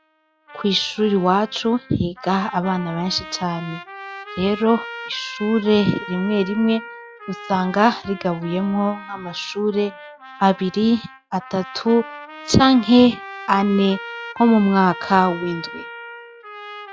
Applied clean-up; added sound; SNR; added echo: classical method log-MMSE.